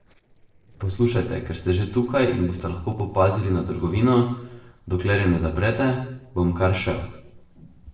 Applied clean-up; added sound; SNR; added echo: neural separator model SepFormer DNS4.